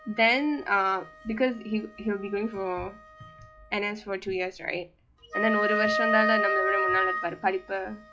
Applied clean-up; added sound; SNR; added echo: classical method log-MMSE.